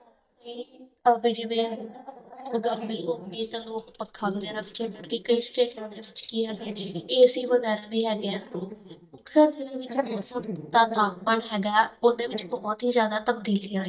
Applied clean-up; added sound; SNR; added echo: neural mask model DeepFilterNet 3.